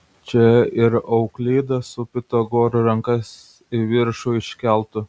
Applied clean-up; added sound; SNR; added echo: none; none; none; none.